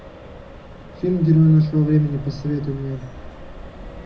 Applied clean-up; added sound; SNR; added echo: none; Accelerating, revving, vroom; 17 dB; reverberation time 0.4 s.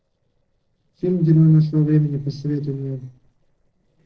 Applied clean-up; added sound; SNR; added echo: neural separator model SepFormer DNS4.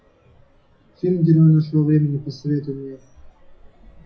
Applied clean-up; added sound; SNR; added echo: classical method WPE with log-MMSE.